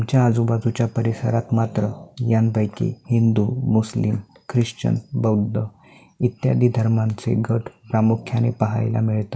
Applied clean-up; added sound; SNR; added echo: none; none; none; none.